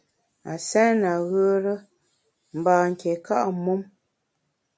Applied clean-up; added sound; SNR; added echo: none; none; none; none.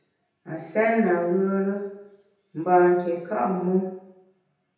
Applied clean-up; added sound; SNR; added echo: none; none; none; reverberation time 0.9 s.